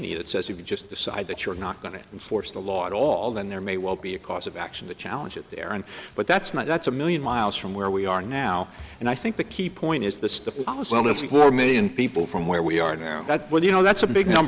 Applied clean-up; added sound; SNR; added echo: none; none; none; none.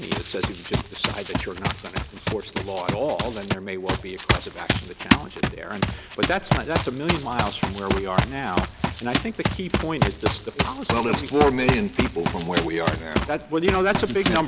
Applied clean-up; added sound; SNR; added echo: none; Run; 0 dB; none.